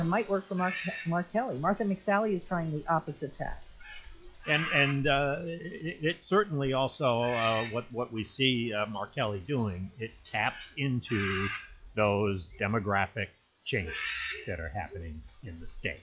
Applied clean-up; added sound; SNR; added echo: classical method log-MMSE.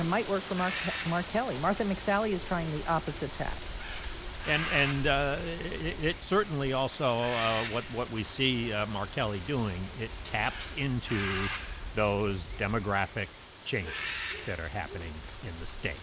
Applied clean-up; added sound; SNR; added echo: none; Rain + Bird; 7 dB; none.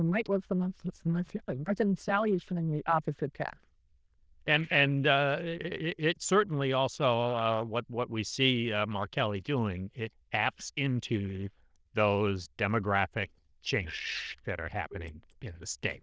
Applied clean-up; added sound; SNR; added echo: neural diffusion model UNIVERSE++.